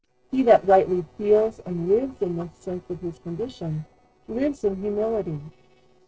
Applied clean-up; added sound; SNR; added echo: neural separator model SepFormer DNS4.